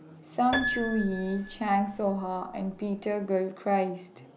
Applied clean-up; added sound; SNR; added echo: none; Piano; 8 dB; none.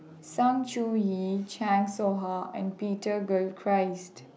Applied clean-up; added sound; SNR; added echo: none; none; none; none.